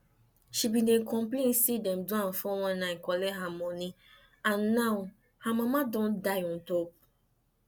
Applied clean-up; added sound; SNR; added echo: none; none; none; none.